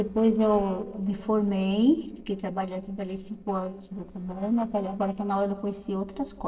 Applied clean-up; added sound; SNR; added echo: neural separator model SepFormer DNS4.